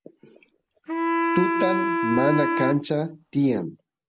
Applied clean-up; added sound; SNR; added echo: none; Wind instrument, woodwind instrument; 0 dB; none.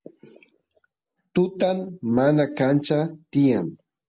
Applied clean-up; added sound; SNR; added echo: none; none; none; none.